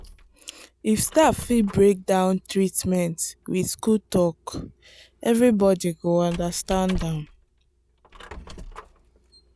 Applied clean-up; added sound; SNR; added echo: none; Squeak; 18 dB; none.